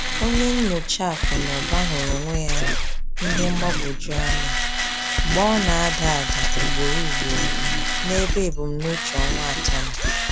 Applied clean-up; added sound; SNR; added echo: none; Tools + Drum kit; -5 dB; none.